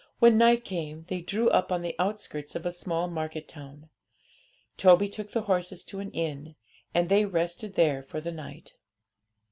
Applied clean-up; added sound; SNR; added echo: none; none; none; none.